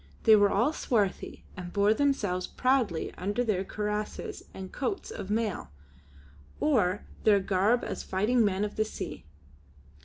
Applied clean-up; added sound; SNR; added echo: none; none; none; none.